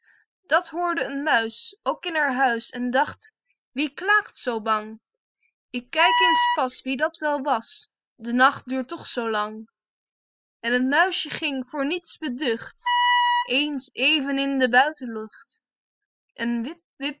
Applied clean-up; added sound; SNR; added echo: classical method spectral subtraction.